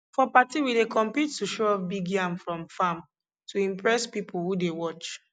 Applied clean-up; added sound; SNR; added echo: none; none; none; none.